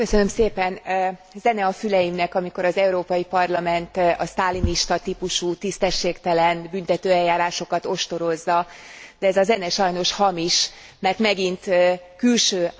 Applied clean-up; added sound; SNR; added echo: none; none; none; none.